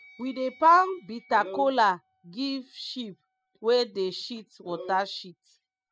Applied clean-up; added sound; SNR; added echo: classical method spectral subtraction.